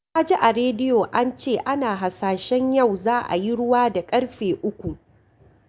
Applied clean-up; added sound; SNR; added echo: none; none; none; none.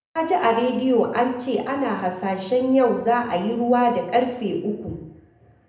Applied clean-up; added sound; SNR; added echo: none; none; none; reverberation time 0.7 s.